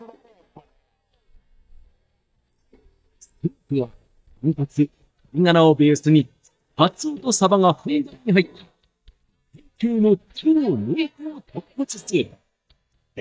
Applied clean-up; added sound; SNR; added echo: neural mask model DeepFilterNet 3.